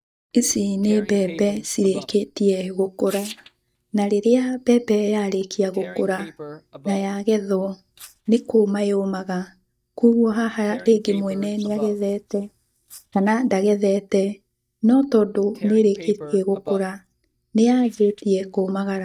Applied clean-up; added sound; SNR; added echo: neural mask model DeepFilterNet 3.